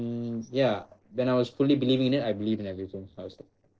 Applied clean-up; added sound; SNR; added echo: neural separator model SepFormer DNS4.